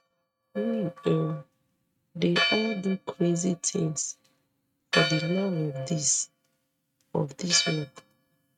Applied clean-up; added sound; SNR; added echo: neural mask model RNNoise.